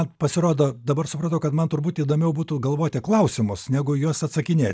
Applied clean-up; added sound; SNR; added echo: none; none; none; none.